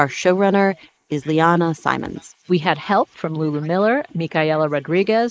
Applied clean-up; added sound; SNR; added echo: neural mask model Resemble Enhance denoiser.